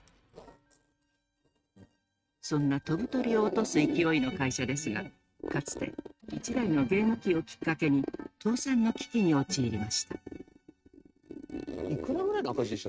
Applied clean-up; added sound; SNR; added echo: neural mask model RNNoise.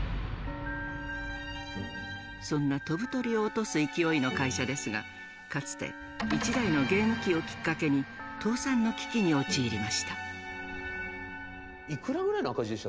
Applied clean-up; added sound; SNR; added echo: none; none; none; none.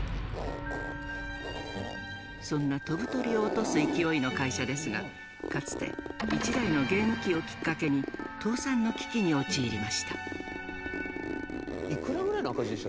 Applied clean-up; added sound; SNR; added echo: none; Zipper (clothing); 7 dB; none.